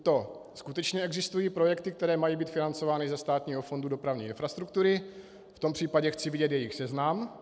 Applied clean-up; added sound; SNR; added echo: none; none; none; none.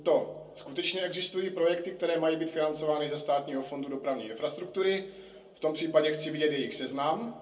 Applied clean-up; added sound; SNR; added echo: none; none; none; reverberation time 0.2 s.